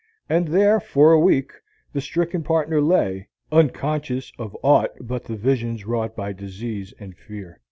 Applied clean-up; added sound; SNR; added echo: none; none; none; none.